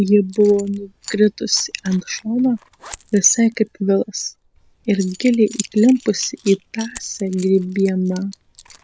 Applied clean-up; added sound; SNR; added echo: none; Coin (dropping) / Zipper (clothing) + Coin (dropping); 20 dB; none.